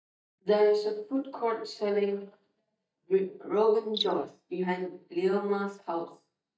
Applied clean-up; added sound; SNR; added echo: neural mask model DeepFilterNet 3.